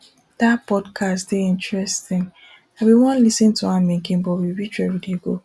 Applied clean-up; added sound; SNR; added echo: none; none; none; none.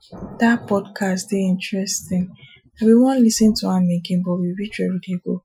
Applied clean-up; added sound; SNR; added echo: classical method Wiener filter.